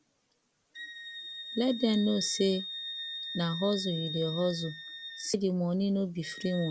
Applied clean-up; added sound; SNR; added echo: none; Wind instrument, woodwind instrument; 10 dB; none.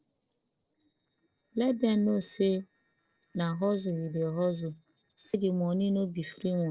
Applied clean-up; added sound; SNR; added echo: neural separator model SepFormer DNS4.